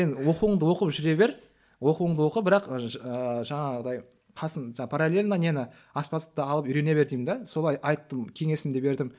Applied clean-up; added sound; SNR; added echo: none; none; none; none.